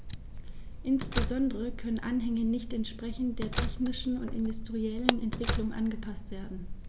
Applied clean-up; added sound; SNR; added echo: none; Camera + Slam; 6 dB; none.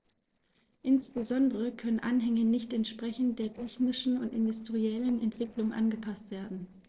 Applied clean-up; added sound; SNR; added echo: neural separator model SepFormer DNS4.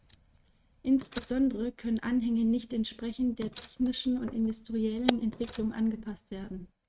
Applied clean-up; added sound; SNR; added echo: neural mask model RNNoise.